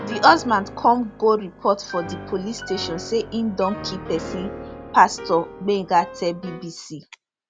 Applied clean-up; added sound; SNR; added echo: none; Piano; 13 dB; none.